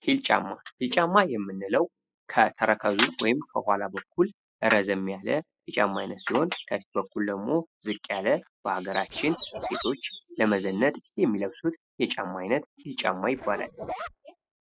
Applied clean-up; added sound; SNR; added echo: classical method spectral subtraction.